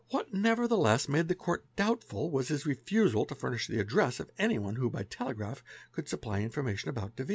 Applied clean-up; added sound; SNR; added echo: none; none; none; none.